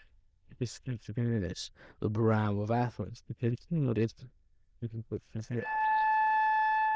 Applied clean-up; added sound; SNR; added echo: neural diffusion model UNIVERSE++.